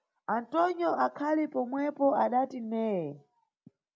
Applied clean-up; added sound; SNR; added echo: none; none; none; none.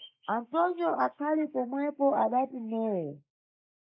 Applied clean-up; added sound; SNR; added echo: neural mask model Resemble Enhance denoiser.